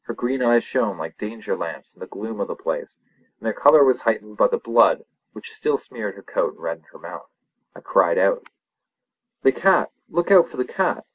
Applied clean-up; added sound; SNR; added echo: none; none; none; none.